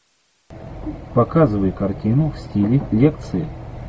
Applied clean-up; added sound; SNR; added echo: none; none; none; none.